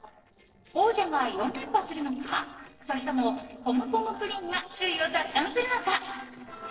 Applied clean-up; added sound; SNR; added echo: neural separator model SepFormer DNS4.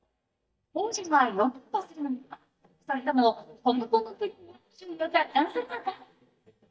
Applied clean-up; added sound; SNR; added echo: neural mask model DeepFilterNet 3.